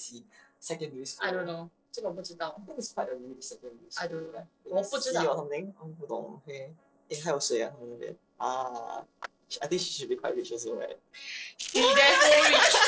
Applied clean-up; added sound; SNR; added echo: neural separator model SepFormer DNS4.